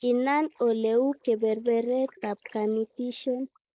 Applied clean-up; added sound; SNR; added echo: neural mask model Resemble Enhance denoiser.